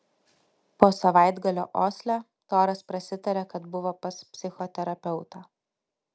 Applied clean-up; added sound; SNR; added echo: none; none; none; none.